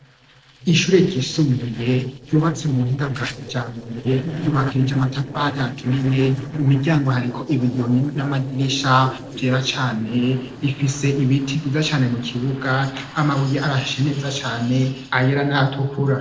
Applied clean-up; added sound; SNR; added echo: neural separator model SepFormer DNS4.